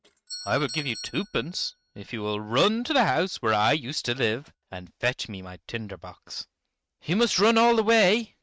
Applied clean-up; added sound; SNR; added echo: neural mask model RNNoise.